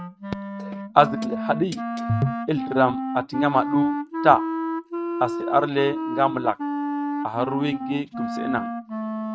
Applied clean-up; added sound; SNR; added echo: neural mask model RNNoise.